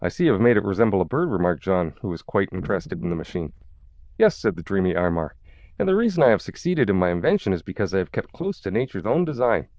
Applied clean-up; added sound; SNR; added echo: neural diffusion model UNIVERSE++.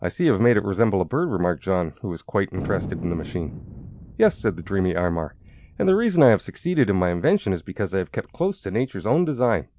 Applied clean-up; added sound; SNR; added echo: none; Thunder; 17 dB; none.